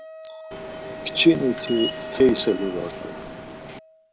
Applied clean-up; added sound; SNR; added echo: none; Subway, metro, underground + Wind instrument, woodwind instrument; 10 dB; none.